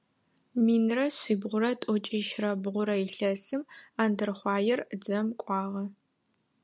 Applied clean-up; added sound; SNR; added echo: none; none; none; none.